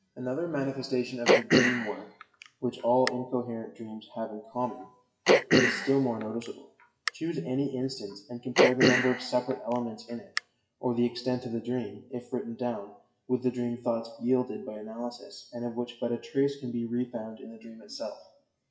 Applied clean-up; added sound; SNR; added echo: classical method WPE with log-MMSE.